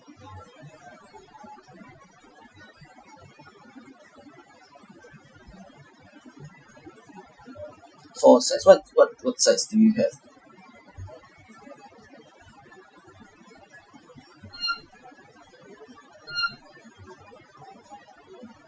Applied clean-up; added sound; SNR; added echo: classical method Wiener filter.